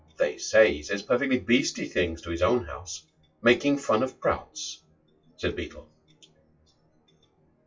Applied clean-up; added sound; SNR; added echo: classical method WPE with log-MMSE.